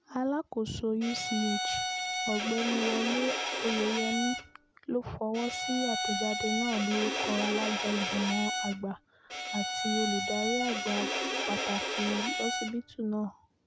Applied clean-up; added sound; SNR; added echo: none; Bowed string instrument; 0 dB; none.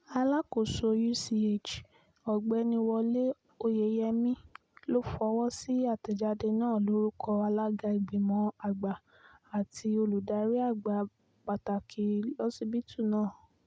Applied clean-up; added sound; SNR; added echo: none; none; none; none.